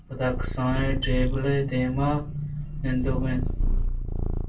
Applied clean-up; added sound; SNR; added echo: none; Purr; 0 dB; reverberation time 0.2 s.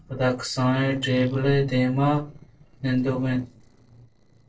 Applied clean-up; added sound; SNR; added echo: neural separator model SepFormer DNS4.